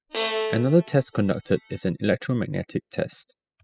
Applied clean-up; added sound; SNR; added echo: classical method spectral subtraction.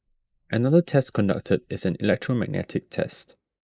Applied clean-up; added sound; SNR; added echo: neural mask model Resemble Enhance denoiser.